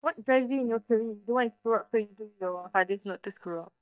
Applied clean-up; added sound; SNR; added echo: neural mask model DeepFilterNet 3.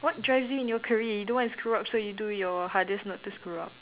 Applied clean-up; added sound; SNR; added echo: none; none; none; none.